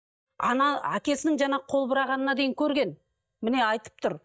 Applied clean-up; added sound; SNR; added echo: neural mask model DeepFilterNet 3.